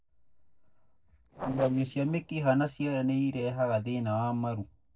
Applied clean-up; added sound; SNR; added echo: neural separator model SepFormer DNS4.